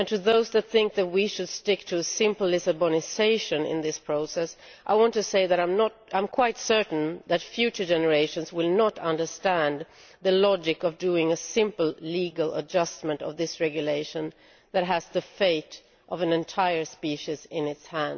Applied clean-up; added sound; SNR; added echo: none; none; none; none.